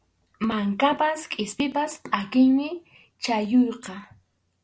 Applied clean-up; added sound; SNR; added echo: none; none; none; none.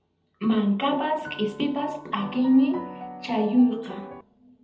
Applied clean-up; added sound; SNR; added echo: none; Piano; 15 dB; reverberation time 0.9 s.